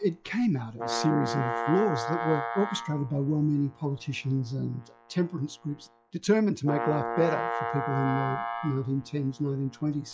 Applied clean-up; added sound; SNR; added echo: classical method log-MMSE.